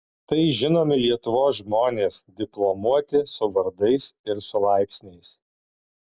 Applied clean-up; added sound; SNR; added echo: none; none; none; none.